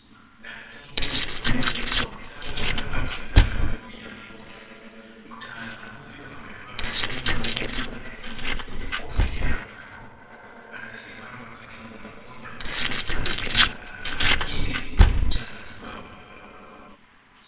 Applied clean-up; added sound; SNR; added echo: neural separator model SepFormer WHAMR!.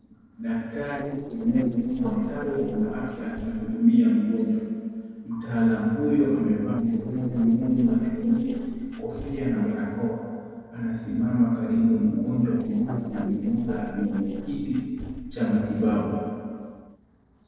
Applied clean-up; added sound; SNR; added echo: neural separator model SepFormer DNS4.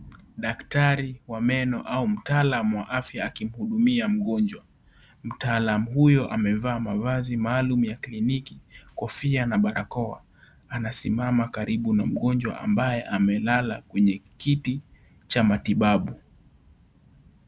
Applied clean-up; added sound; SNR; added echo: none; none; none; none.